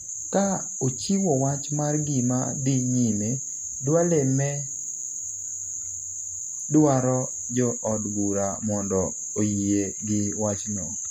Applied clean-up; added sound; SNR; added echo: none; none; none; none.